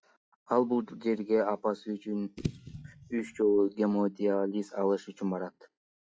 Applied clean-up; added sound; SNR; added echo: classical method log-MMSE.